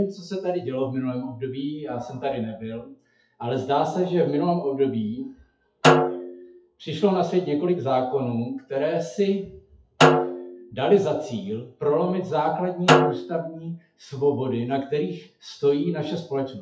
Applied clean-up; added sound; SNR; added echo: classical method WPE with log-MMSE.